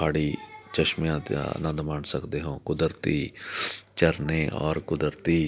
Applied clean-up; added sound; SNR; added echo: none; none; none; none.